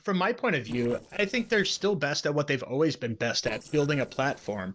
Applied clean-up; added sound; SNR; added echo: neural separator model SepFormer DNS4.